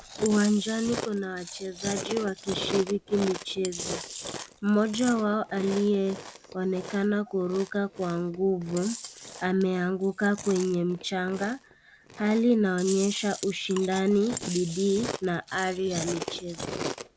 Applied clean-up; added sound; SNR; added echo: none; Chewing, mastication; 11 dB; none.